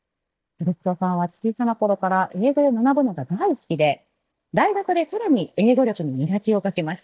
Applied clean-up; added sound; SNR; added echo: neural mask model DeepFilterNet 3.